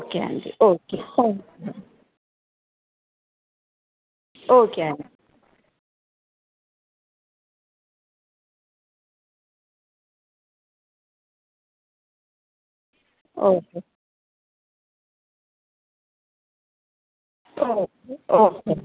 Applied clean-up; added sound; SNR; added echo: none; none; none; none.